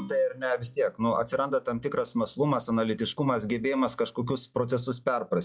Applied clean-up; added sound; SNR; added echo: classical method log-MMSE.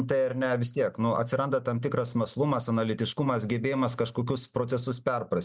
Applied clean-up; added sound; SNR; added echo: none; none; none; none.